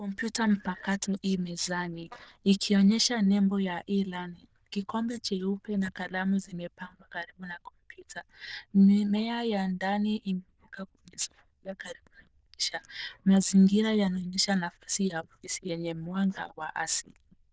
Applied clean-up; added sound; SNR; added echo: neural diffusion model UNIVERSE++.